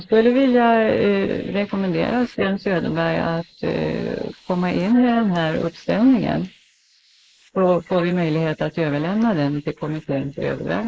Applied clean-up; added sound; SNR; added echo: neural mask model Resemble Enhance denoiser.